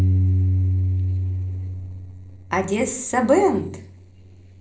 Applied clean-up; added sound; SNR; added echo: neural separator model SepFormer DNS4.